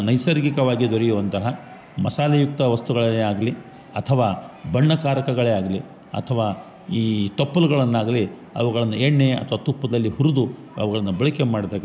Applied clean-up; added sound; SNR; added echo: none; none; none; none.